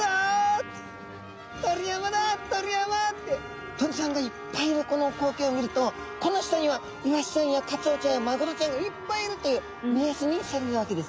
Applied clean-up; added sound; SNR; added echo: none; Trumpet; 16 dB; none.